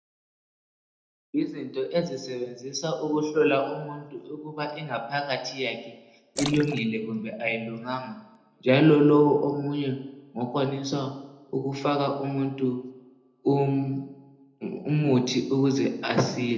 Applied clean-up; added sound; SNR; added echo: none; Splash, splatter; 13 dB; reverberation time 0.8 s.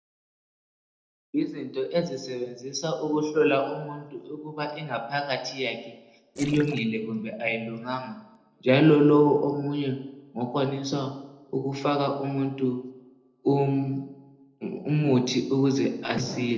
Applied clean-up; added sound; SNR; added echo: neural separator model SepFormer DNS4.